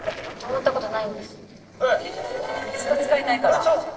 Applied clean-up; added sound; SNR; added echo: neural separator model SepFormer DNS4.